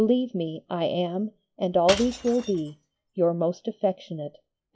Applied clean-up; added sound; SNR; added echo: classical method log-MMSE.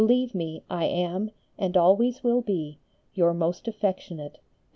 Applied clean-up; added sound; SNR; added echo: none; none; none; none.